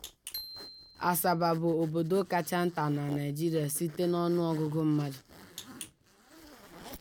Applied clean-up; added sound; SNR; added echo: none; Bicycle bell + Zipper (clothing); 19 dB; none.